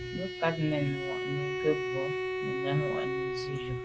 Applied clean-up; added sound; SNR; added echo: none; Bowed string instrument; 0 dB; none.